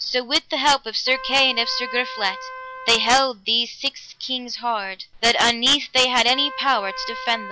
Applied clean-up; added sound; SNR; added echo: none; Trumpet; 15 dB; none.